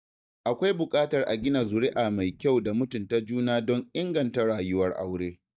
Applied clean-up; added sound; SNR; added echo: neural mask model DeepFilterNet 3.